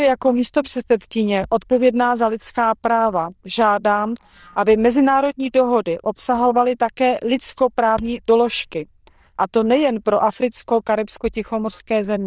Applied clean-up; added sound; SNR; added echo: neural diffusion model UNIVERSE++.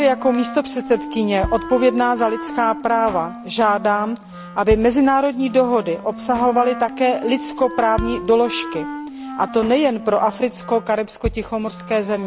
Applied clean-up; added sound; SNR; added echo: none; Drum kit + Wind instrument, woodwind instrument; 11 dB; none.